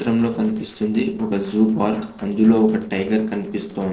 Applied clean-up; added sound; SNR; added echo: neural separator model SepFormer DNS4.